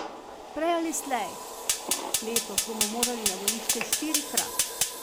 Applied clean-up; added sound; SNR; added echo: none; Fire; -3 dB; none.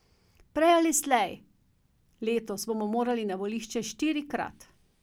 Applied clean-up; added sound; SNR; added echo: none; none; none; none.